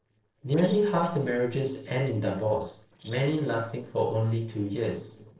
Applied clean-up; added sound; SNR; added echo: neural separator model SepFormer DNS4.